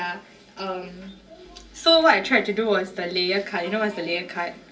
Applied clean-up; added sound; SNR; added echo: none; none; none; reverberation time 0.3 s.